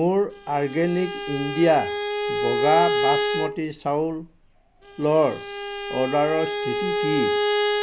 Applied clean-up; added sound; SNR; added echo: none; Bowed string instrument; 2 dB; none.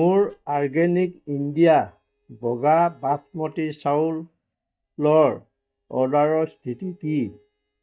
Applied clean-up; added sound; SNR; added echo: neural mask model DeepFilterNet 3.